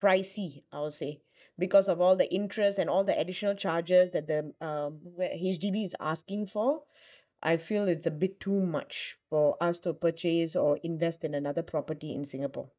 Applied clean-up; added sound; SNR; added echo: neural mask model DeepFilterNet 3.